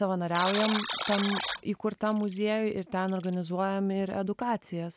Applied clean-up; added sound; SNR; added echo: none; Alarm + Insect; 4 dB; none.